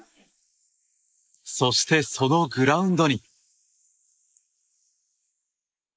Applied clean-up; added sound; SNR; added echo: neural mask model Resemble Enhance denoiser.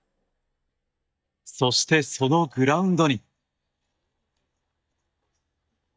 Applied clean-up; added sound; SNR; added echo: neural mask model DeepFilterNet 3.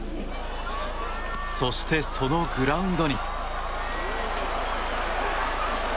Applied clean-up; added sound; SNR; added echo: none; Motor vehicle (road) / Engine; 4 dB; none.